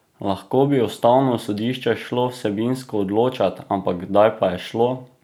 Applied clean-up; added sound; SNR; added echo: none; none; none; none.